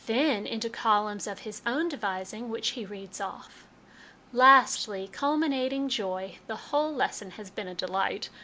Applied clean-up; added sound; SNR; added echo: none; none; none; none.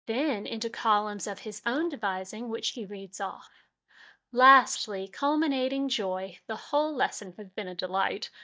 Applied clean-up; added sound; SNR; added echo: neural mask model DeepFilterNet 3.